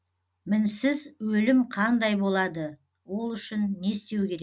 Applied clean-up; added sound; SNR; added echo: none; none; none; none.